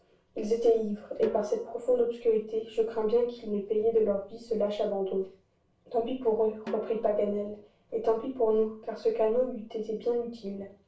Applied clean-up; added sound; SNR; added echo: none; Snare drum; 18 dB; reverberation time 0.3 s.